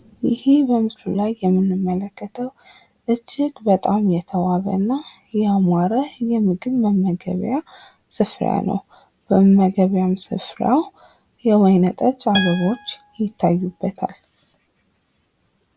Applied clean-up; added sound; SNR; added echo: none; Acoustic guitar; 10 dB; none.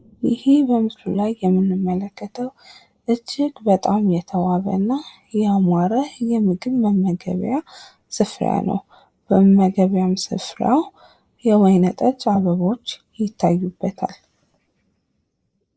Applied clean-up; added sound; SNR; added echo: neural mask model Resemble Enhance denoiser.